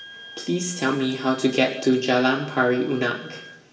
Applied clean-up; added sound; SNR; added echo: none; Wind instrument, woodwind instrument; 20 dB; reverberation time 0.9 s.